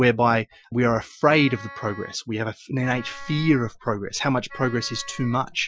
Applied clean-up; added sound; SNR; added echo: classical method Wiener filter.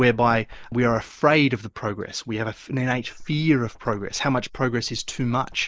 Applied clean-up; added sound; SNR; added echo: neural mask model Resemble Enhance denoiser.